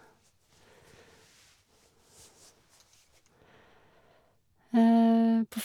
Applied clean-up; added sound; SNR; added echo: none; none; none; none.